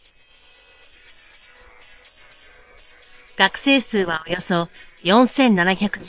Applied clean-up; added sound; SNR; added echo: neural separator model SepFormer WHAM!.